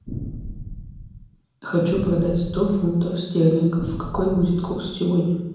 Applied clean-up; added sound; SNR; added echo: none; Boom; 12 dB; reverberation time 0.9 s.